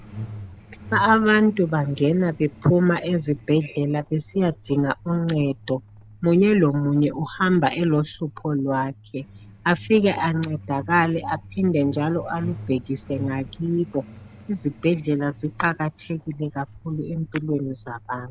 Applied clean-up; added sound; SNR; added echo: none; Truck; 18 dB; none.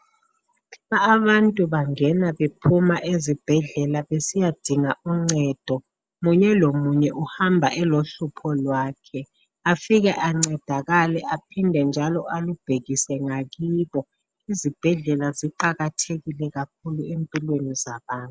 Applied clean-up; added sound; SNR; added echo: none; none; none; none.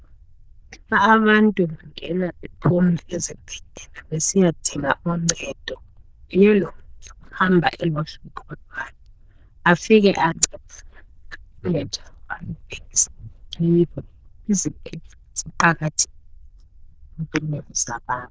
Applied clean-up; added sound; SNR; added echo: neural diffusion model UNIVERSE++.